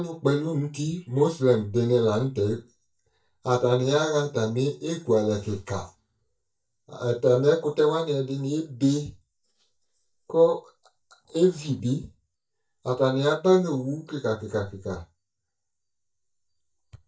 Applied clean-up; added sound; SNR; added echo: neural mask model DeepFilterNet 3.